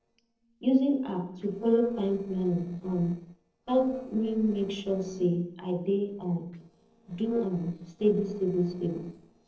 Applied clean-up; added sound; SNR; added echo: neural separator model SepFormer DNS4.